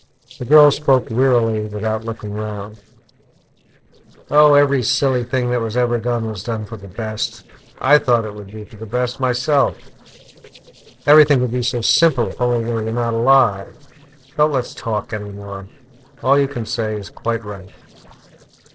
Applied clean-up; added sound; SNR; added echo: neural separator model SepFormer DNS4.